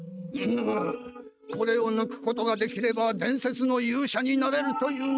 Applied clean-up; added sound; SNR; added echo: neural mask model RNNoise.